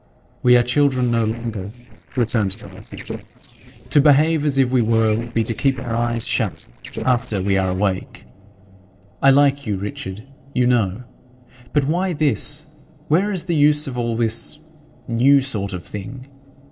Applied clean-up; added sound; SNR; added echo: neural separator model SepFormer DNS4.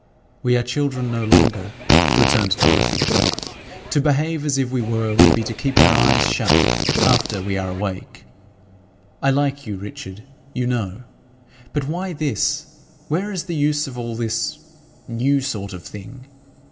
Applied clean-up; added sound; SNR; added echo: none; Fart; -5 dB; reverberation time 1.0 s.